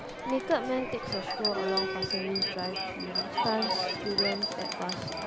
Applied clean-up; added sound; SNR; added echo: none; Bell + Crowd; -2 dB; none.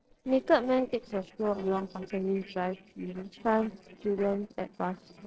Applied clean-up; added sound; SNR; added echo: neural separator model SepFormer DNS4.